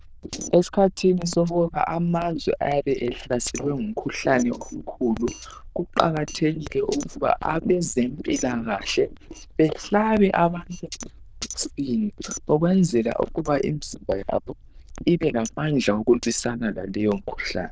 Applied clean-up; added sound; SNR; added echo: neural diffusion model UNIVERSE++.